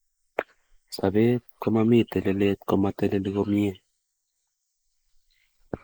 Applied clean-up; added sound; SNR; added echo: neural mask model Resemble Enhance denoiser.